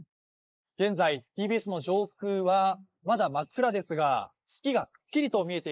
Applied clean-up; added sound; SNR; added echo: neural mask model Resemble Enhance denoiser.